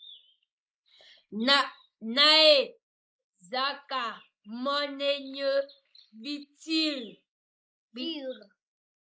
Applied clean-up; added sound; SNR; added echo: neural mask model Resemble Enhance denoiser.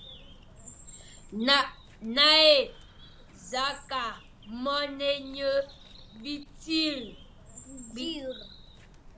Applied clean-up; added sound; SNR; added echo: none; Bird; 19 dB; none.